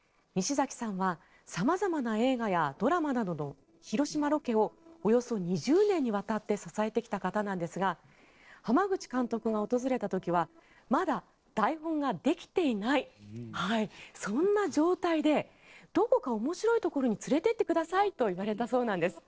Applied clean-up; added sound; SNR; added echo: neural separator model SepFormer DNS4.